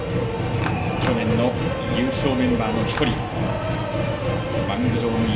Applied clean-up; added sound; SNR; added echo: none; Clapping; 11 dB; reverberation time 1.8 s.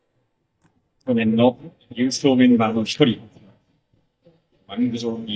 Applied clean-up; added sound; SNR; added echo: neural mask model DeepFilterNet 3.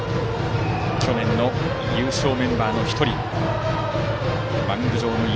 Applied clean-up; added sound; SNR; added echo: none; none; none; none.